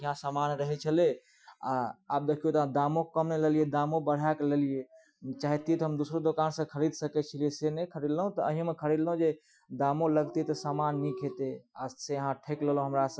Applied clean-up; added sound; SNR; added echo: classical method Wiener filter.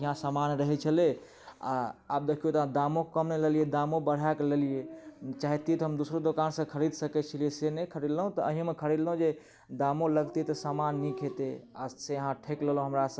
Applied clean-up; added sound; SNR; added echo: none; Dog; 19 dB; none.